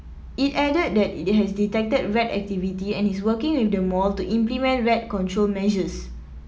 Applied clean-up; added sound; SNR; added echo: none; none; none; none.